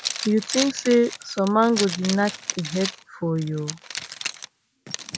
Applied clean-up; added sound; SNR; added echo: none; Zipper (clothing); 9 dB; none.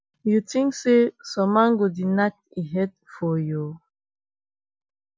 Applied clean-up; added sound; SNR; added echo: none; none; none; none.